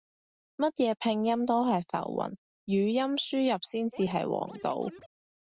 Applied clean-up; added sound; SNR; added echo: none; Scratching (performance technique); 19 dB; none.